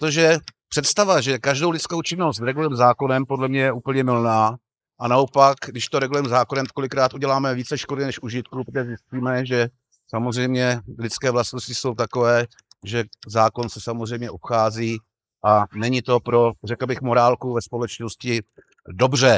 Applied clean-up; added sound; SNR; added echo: neural mask model Resemble Enhance denoiser.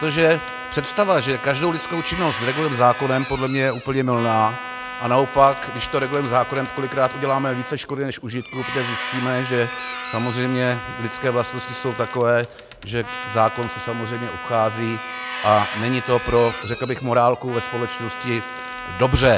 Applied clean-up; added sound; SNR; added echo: none; Squeak + Trumpet; 9 dB; none.